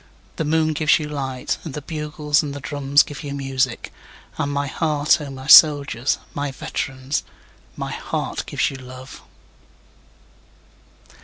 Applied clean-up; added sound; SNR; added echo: none; none; none; none.